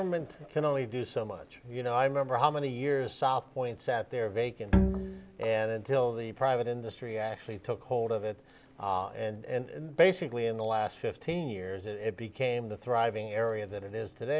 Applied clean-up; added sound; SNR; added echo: none; Bowed string instrument; -2 dB; none.